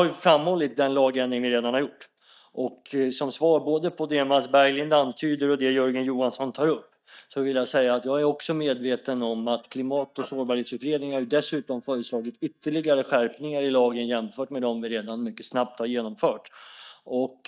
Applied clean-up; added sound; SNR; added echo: neural mask model DeepFilterNet 3.